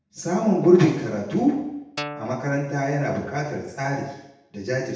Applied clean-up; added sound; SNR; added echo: none; Guitar; 12 dB; reverberation time 0.8 s.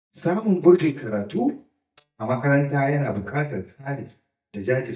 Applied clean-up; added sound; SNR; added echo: neural mask model DeepFilterNet 3.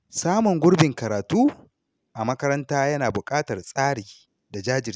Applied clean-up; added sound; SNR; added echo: none; none; none; none.